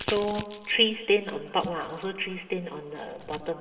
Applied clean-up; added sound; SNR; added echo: none; Packing tape, duct tape; 13 dB; reverberation time 1.6 s.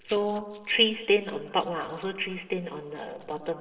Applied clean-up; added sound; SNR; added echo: neural separator model SepFormer DNS4.